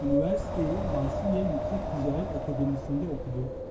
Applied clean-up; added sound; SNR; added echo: none; Wind; 1 dB; reverberation time 0.5 s.